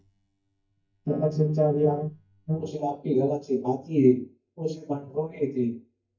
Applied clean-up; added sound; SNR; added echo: neural mask model DeepFilterNet 3.